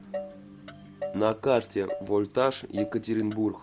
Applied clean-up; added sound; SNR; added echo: none; Motor vehicle (road); 12 dB; none.